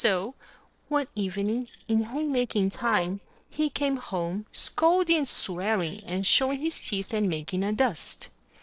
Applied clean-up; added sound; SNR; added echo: neural separator model SepFormer DNS4.